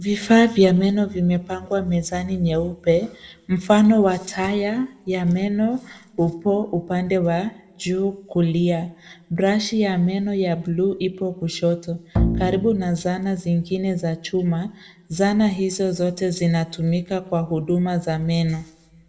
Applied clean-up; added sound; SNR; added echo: none; Bowed string instrument; 4 dB; reverberation time 0.7 s.